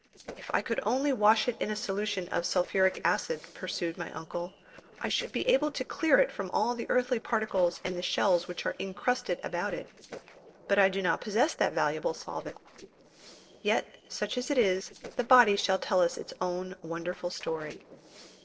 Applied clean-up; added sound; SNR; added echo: neural separator model SepFormer DNS4.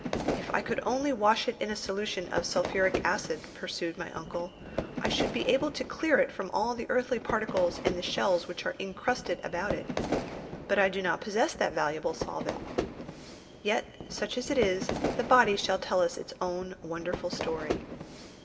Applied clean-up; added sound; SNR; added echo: none; Fire / Fireworks; 7 dB; reverberation time 1.9 s.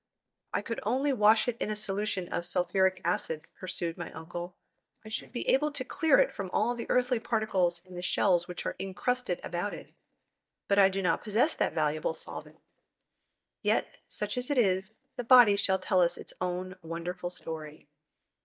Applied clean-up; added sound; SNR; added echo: neural mask model DeepFilterNet 3.